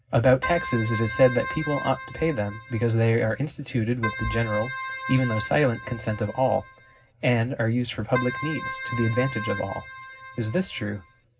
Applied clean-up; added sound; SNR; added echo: none; Keyboard (musical); 9 dB; reverberation time 0.4 s.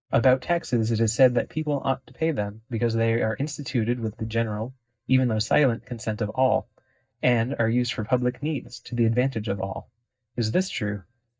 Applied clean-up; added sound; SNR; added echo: neural mask model DeepFilterNet 3.